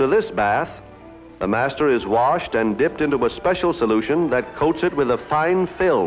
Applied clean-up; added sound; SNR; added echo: none; none; none; none.